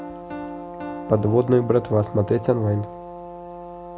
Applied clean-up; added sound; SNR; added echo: none; Brass instrument + Piano; 12 dB; none.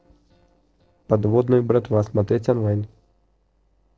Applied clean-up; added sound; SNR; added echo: neural separator model SepFormer DNS4.